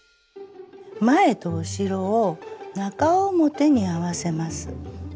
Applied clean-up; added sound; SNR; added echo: none; none; none; none.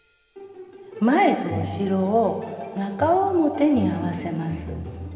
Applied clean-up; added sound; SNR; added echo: none; none; none; reverberation time 2.2 s.